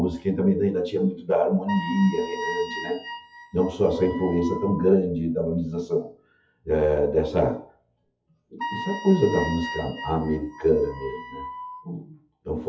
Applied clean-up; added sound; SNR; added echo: classical method WPE with log-MMSE.